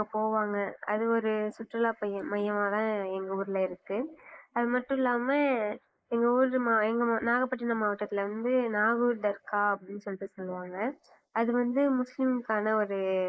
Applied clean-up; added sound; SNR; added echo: neural mask model Resemble Enhance denoiser.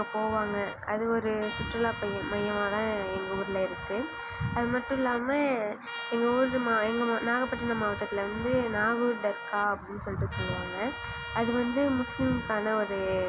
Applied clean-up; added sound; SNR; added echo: none; Trumpet; 11 dB; none.